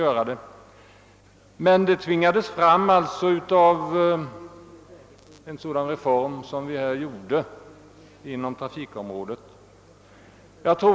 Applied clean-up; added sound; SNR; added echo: none; none; none; none.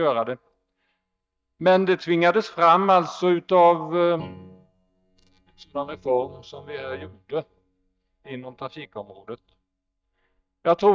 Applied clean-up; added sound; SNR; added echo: neural mask model DeepFilterNet 3.